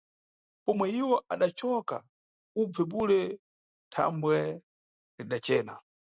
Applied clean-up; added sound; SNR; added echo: none; none; none; none.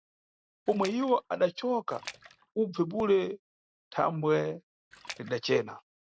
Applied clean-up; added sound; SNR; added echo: none; Splash, splatter; 16 dB; none.